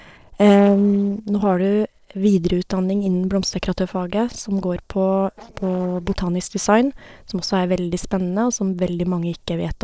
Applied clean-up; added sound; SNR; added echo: neural separator model SepFormer DNS4.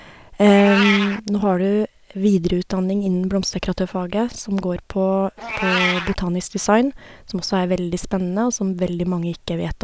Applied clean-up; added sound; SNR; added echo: none; Meow; 11 dB; none.